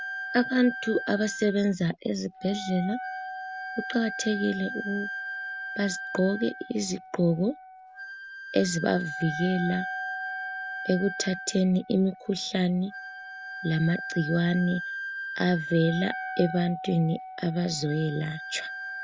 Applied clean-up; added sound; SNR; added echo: none; Wind instrument, woodwind instrument + Wind instrument, woodwind instrument; 9 dB; none.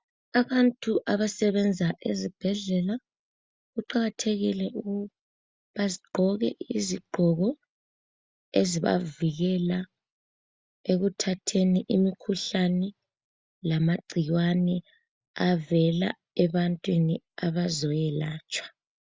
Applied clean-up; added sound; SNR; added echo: none; none; none; none.